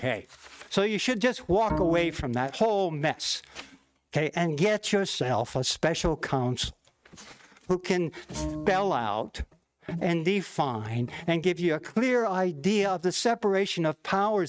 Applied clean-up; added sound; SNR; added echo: neural mask model RNNoise.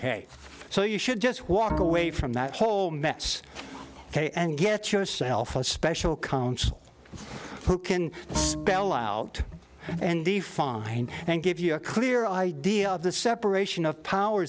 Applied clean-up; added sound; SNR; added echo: none; Bowed string instrument; 7 dB; none.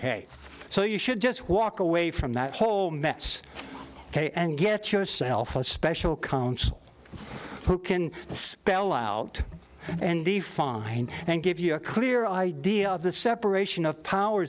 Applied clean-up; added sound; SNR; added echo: none; none; none; none.